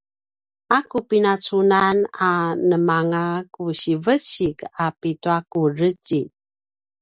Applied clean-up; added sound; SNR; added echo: none; none; none; none.